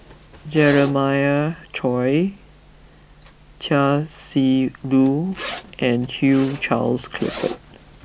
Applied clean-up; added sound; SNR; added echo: none; Zipper (clothing); 16 dB; none.